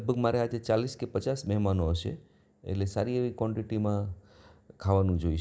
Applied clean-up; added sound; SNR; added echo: none; none; none; none.